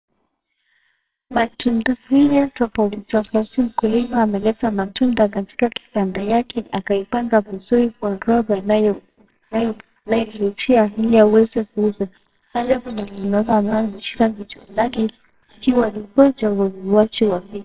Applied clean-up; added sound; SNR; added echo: neural separator model SepFormer WHAMR!.